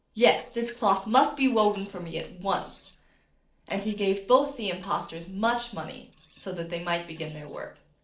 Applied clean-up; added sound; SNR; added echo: neural separator model SepFormer DNS4.